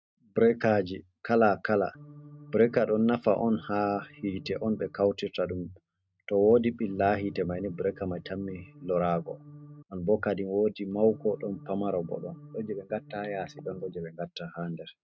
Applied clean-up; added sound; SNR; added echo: neural mask model RNNoise.